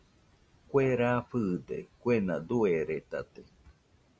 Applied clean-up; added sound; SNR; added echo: none; none; none; none.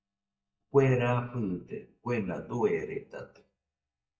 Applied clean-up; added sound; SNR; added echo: neural mask model DeepFilterNet 3.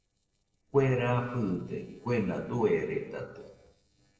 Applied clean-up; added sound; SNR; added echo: neural separator model SepFormer DNS4.